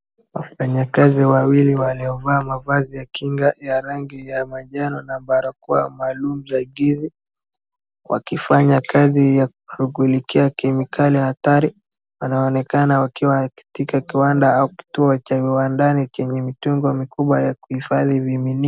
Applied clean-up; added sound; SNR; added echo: none; none; none; none.